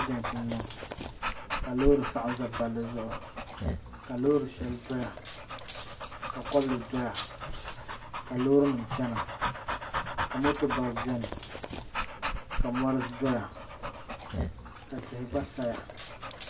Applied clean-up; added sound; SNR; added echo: none; Dog; 4 dB; reverberation time 0.2 s.